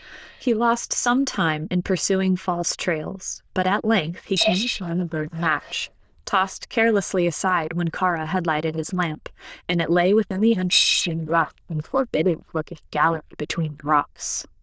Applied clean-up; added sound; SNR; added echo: neural diffusion model UNIVERSE++.